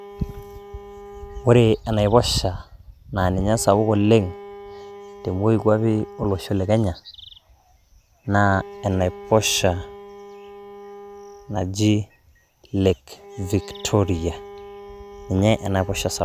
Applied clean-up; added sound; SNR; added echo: none; Bowed string instrument; 18 dB; none.